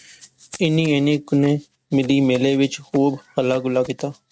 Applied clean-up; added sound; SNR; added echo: neural mask model RNNoise.